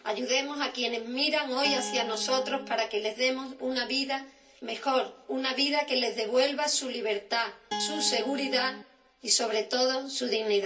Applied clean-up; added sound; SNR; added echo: none; Guitar; 8 dB; reverberation time 0.3 s.